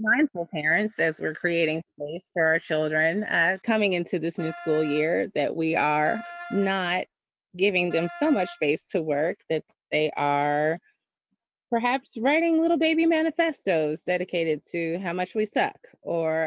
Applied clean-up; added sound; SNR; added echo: none; Wind instrument, woodwind instrument; 16 dB; none.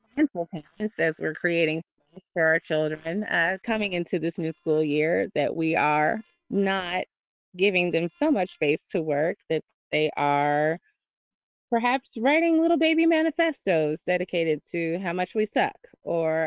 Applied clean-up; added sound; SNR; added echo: neural separator model SepFormer WHAM!.